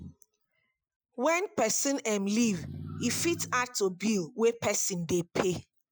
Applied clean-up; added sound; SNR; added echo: classical method Wiener filter.